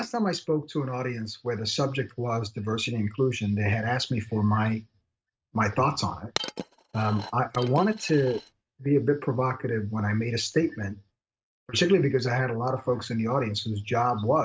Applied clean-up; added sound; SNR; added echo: neural mask model RNNoise.